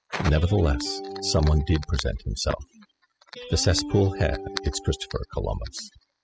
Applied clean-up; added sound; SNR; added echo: classical method spectral subtraction.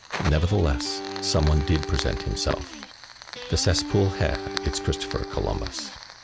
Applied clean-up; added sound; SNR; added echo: none; Fire + Guitar; 8 dB; none.